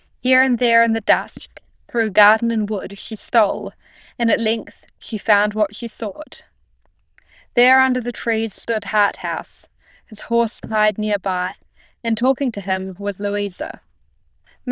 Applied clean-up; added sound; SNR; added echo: neural diffusion model UNIVERSE++.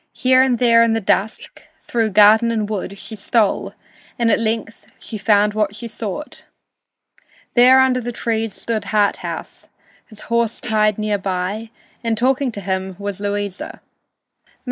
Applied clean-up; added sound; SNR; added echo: neural mask model Resemble Enhance denoiser.